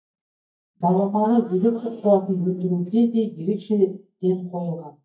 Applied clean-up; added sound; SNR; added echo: neural mask model DeepFilterNet 3.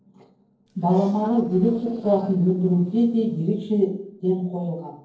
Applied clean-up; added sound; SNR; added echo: neural separator model SepFormer DNS4.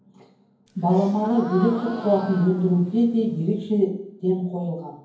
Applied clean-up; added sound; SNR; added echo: none; Gasp; 15 dB; reverberation time 0.9 s.